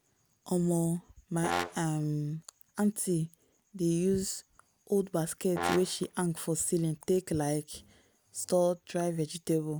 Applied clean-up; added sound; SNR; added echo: none; Brass instrument; 6 dB; none.